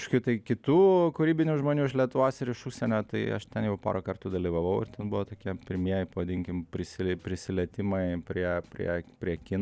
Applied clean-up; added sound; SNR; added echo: none; none; none; none.